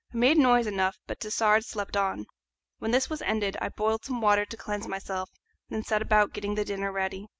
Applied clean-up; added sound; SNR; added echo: none; none; none; none.